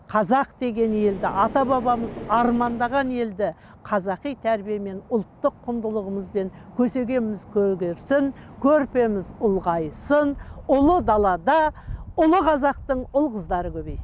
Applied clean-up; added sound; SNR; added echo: none; Car; 14 dB; none.